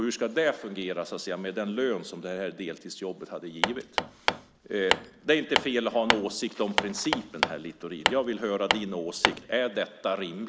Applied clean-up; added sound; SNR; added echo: none; Hammer; 0 dB; none.